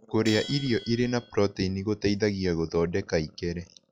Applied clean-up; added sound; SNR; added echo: classical method log-MMSE.